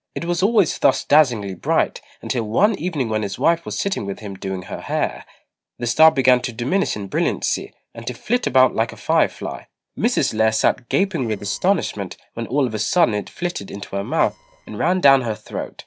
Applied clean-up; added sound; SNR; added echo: neural separator model SepFormer DNS4.